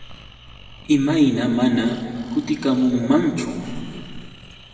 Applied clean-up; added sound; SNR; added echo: none; Breathing; 19 dB; reverberation time 2.4 s.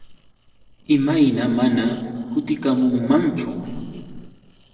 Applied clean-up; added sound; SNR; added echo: neural separator model SepFormer DNS4.